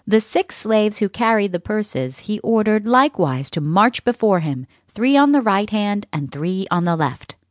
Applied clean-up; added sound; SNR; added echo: none; none; none; none.